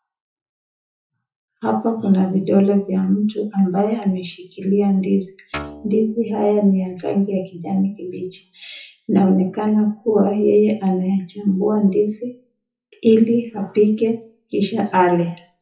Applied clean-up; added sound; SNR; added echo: classical method WPE with log-MMSE.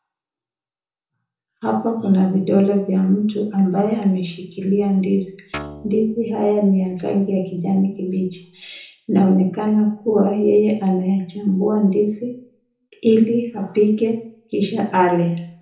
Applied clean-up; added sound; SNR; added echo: none; Guitar; 15 dB; reverberation time 0.6 s.